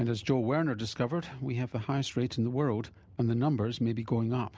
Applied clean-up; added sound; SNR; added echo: none; none; none; none.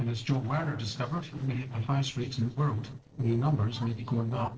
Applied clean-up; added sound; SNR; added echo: neural separator model SepFormer DNS4.